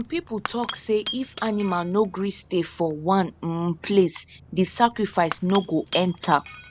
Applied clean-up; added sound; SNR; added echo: none; Shatter / Crushing; 15 dB; none.